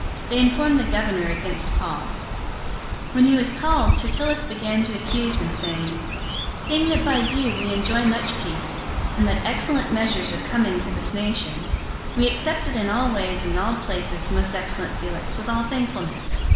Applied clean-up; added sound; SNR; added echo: none; Chirp, tweet; 1 dB; reverberation time 1.1 s.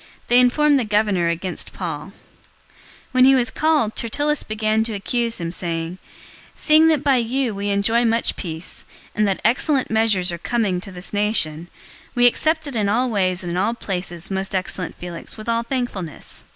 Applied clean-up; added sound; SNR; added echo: none; none; none; none.